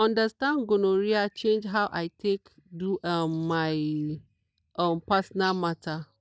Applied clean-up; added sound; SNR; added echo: neural mask model DeepFilterNet 3.